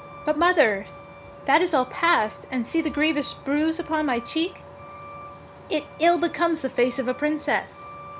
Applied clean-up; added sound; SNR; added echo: none; Truck; 17 dB; none.